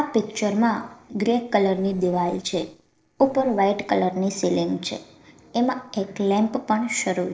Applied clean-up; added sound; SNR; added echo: neural separator model SepFormer DNS4.